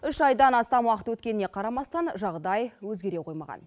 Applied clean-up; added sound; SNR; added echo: neural mask model Resemble Enhance denoiser.